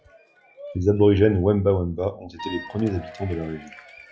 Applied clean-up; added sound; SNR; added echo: classical method log-MMSE.